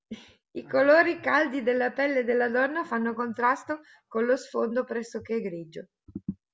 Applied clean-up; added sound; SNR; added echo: none; none; none; none.